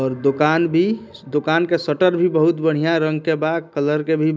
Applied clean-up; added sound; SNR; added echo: none; none; none; none.